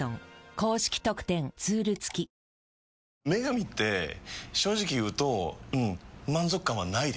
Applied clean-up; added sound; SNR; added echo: none; none; none; none.